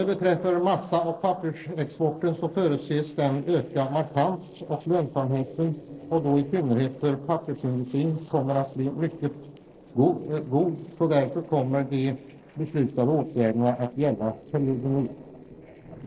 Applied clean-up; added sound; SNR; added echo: neural separator model SepFormer DNS4.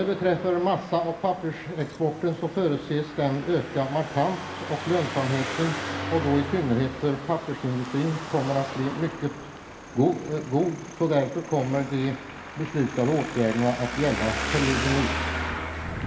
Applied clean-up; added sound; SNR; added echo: none; Traffic noise, roadway noise; 8 dB; reverberation time 0.8 s.